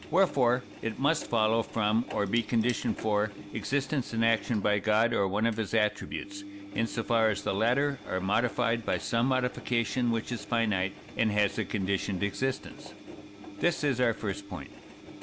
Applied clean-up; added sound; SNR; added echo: none; Engine; 16 dB; none.